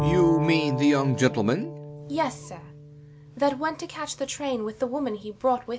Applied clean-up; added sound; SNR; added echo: none; Bowed string instrument; 8 dB; none.